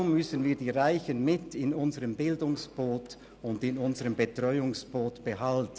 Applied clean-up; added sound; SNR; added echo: none; none; none; none.